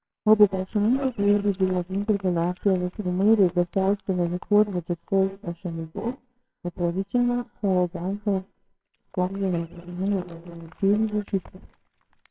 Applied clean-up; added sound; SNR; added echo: neural separator model SepFormer WHAMR!.